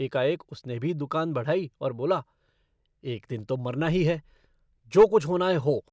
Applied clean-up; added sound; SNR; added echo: none; none; none; none.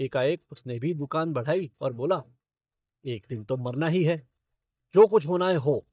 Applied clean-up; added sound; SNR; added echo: neural mask model DeepFilterNet 3.